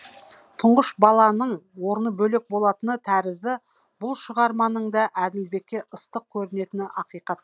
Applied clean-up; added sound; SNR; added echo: none; none; none; none.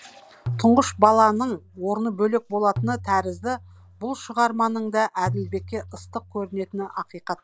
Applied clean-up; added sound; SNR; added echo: none; Tabla; 12 dB; none.